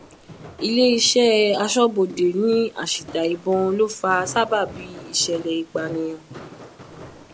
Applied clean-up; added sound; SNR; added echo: none; Walk, footsteps; 19 dB; none.